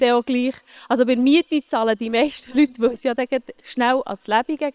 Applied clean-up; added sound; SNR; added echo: neural separator model SepFormer WHAM!.